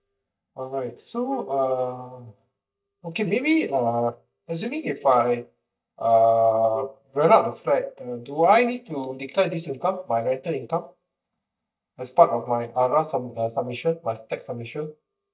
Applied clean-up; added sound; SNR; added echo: neural mask model DeepFilterNet 3.